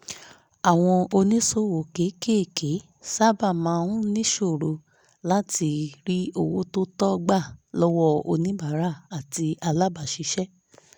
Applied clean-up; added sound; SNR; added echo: none; none; none; none.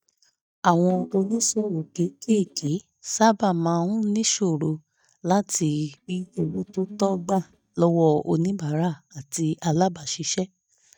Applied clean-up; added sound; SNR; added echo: neural mask model DeepFilterNet 3.